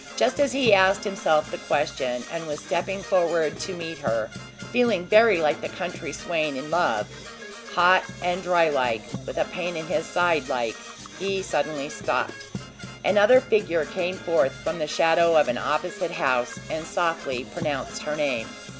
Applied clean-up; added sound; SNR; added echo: none; Brass instrument / Percussion; 14 dB; none.